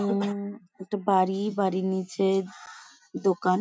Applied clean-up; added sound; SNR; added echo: none; none; none; none.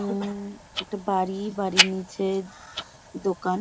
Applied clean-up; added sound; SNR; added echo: none; Tick-tock; 2 dB; none.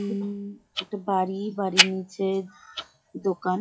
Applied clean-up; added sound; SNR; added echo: classical method log-MMSE.